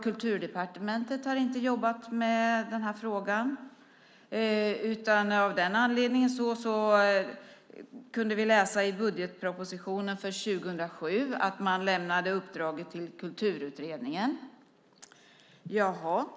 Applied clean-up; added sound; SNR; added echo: none; none; none; none.